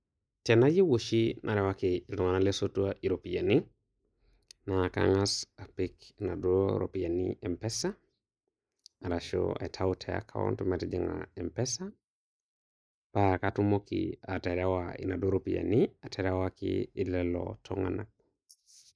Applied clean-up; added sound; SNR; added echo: neural mask model Resemble Enhance denoiser.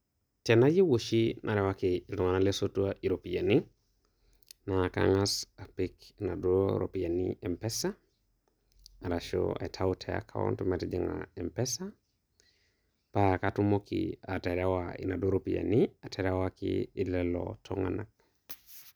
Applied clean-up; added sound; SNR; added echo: none; none; none; none.